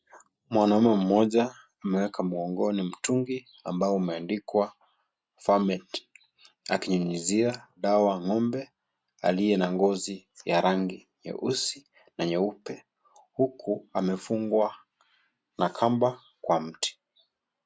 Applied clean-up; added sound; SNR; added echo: none; none; none; none.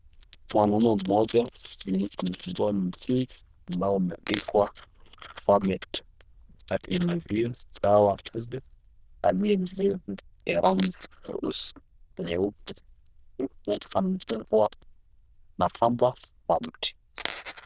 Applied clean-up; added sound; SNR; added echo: neural diffusion model UNIVERSE++.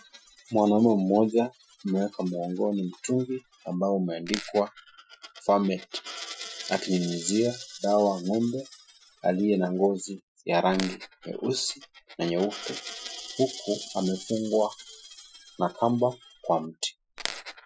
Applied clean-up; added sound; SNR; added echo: classical method Wiener filter.